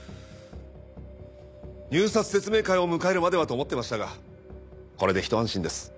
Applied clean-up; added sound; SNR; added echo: none; none; none; none.